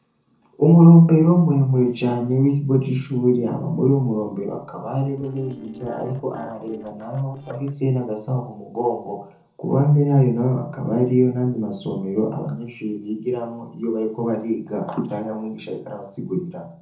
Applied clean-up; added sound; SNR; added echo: neural separator model SepFormer DNS4.